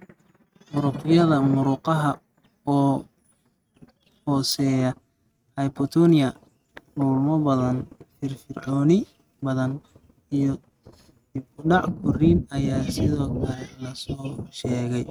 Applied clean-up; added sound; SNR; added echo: neural mask model RNNoise.